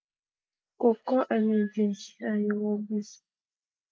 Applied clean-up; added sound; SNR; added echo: neural mask model Resemble Enhance denoiser.